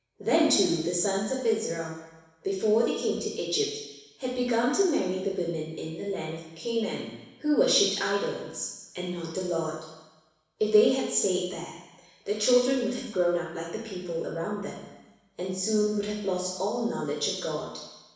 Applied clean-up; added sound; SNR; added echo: none; none; none; reverberation time 1.1 s.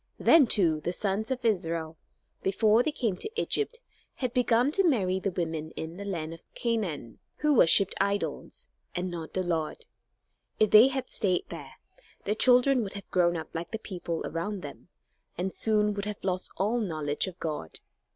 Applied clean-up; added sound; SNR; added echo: none; none; none; none.